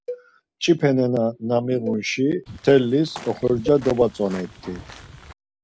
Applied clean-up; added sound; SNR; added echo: none; Walk, footsteps / Bird vocalization, bird call, bird song + Cowbell; 17 dB; none.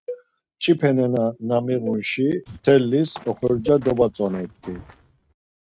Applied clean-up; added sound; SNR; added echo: neural mask model RNNoise.